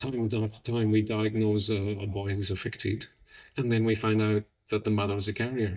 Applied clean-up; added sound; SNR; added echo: neural mask model DeepFilterNet 3.